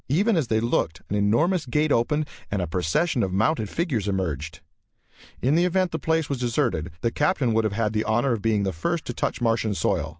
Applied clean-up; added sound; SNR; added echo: none; none; none; none.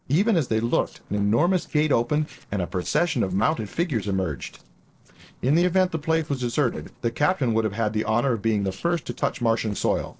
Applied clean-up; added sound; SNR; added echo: neural separator model SepFormer DNS4.